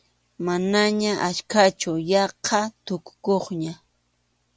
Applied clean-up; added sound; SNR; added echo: none; none; none; none.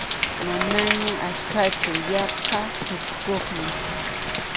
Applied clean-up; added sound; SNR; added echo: none; Rain; -3 dB; none.